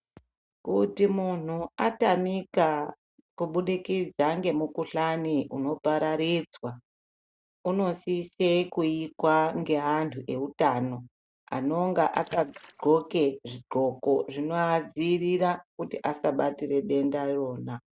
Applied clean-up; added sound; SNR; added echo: neural mask model RNNoise.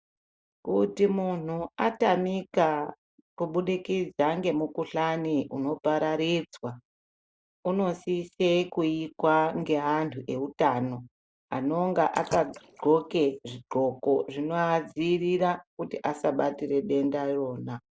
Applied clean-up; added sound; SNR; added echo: neural mask model Resemble Enhance denoiser.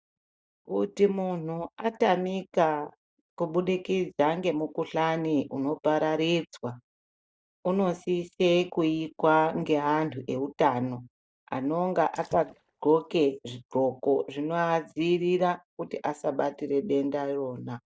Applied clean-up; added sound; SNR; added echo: neural mask model DeepFilterNet 3.